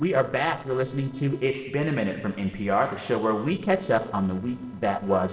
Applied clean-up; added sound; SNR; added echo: neural separator model SepFormer DNS4.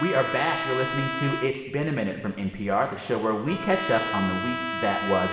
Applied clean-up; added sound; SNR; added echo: none; Trumpet; 6 dB; reverberation time 2.0 s.